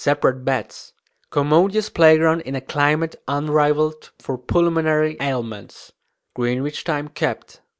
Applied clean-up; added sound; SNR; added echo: none; none; none; none.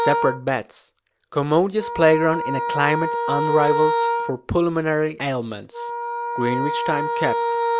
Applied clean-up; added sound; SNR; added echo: none; Wind instrument, woodwind instrument; 2 dB; none.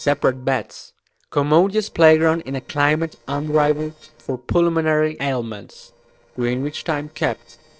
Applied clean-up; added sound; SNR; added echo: neural separator model SepFormer DNS4.